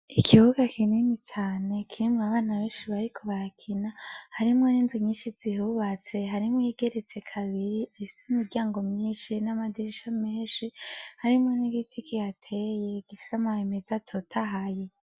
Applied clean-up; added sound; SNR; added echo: none; none; none; none.